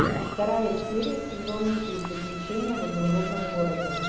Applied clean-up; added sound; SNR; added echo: none; Insect; 9 dB; reverberation time 1.1 s.